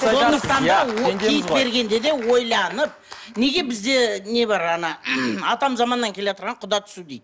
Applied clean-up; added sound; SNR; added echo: none; none; none; none.